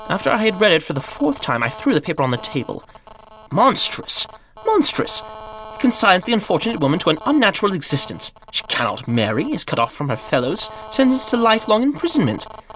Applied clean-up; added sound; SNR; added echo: none; Telephone; 18 dB; none.